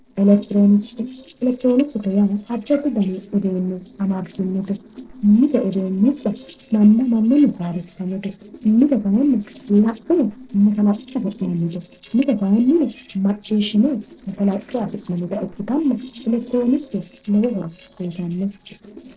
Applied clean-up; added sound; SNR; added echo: neural separator model SepFormer DNS4.